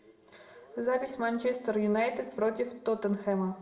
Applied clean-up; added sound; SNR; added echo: none; none; none; reverberation time 0.7 s.